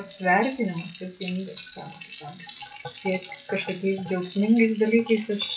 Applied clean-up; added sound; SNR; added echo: classical method WPE with log-MMSE.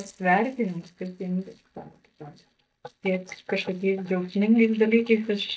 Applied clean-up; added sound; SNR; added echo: neural mask model DeepFilterNet 3.